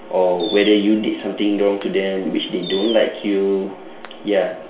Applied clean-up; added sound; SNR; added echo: none; Fireworks; 16 dB; reverberation time 0.5 s.